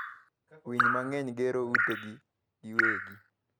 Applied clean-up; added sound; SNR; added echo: none; Drip; -3 dB; none.